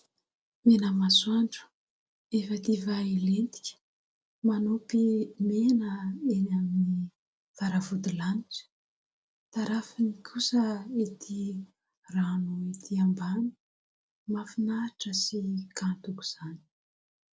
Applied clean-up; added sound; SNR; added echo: none; none; none; none.